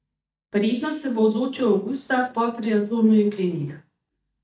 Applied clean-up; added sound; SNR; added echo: neural mask model DeepFilterNet 3.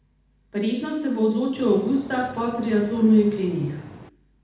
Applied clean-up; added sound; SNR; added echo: none; Boat, Water vehicle; 19 dB; reverberation time 0.8 s.